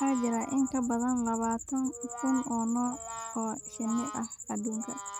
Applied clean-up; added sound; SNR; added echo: none; Brass instrument; 14 dB; none.